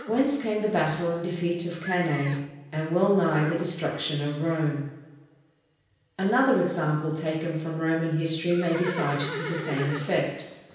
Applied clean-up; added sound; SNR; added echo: none; Livestock, farm animals, working animals; 14 dB; reverberation time 0.9 s.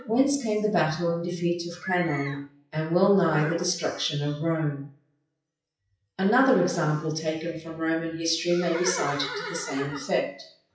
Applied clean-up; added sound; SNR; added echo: classical method WPE with log-MMSE.